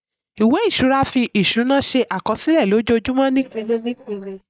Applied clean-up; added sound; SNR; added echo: neural mask model DeepFilterNet 3.